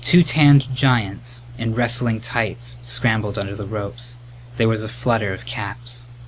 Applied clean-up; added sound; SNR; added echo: none; none; none; none.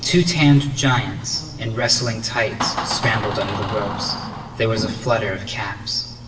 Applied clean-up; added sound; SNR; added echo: none; Door; 9 dB; reverberation time 0.9 s.